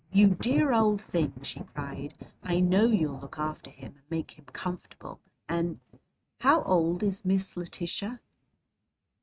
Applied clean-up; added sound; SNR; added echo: neural mask model RNNoise.